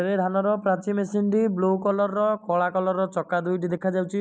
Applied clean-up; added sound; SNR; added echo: none; none; none; none.